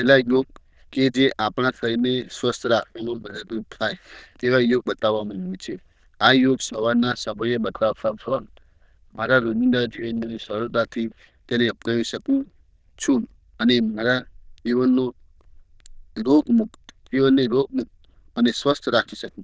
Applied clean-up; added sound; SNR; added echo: neural diffusion model UNIVERSE++.